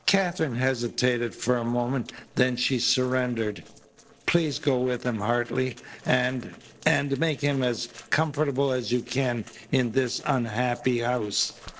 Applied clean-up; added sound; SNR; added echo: neural separator model SepFormer DNS4.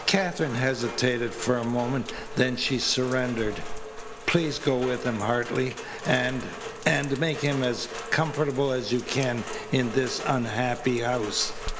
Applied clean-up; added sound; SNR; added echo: none; Rain; 10 dB; none.